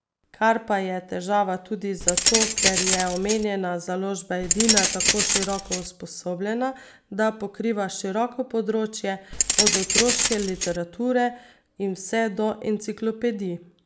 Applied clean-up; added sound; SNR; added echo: none; Keys jangling; -4 dB; none.